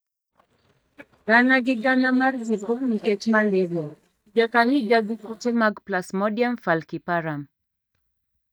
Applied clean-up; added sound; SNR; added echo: neural mask model DeepFilterNet 3.